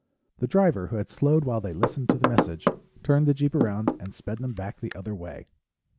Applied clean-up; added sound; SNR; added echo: none; Knock / Wood; 2 dB; none.